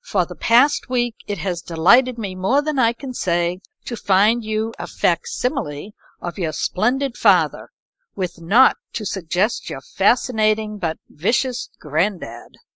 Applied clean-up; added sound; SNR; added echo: neural mask model Resemble Enhance denoiser.